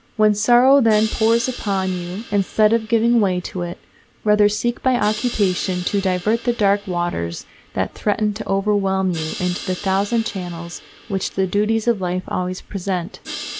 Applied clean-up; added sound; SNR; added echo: none; Crash cymbal; 16 dB; none.